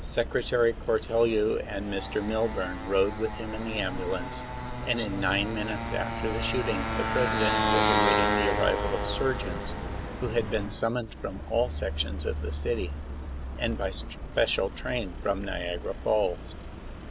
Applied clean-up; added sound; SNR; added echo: none; Motorcycle; 2 dB; none.